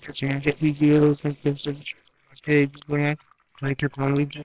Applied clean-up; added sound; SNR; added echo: neural separator model SepFormer WHAMR!.